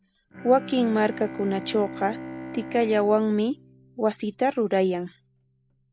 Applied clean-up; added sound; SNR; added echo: none; Bowed string instrument; 14 dB; none.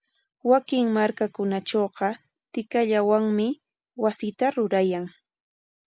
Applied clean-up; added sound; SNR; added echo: none; none; none; none.